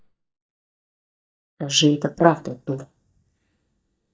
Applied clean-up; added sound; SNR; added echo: neural mask model DeepFilterNet 3.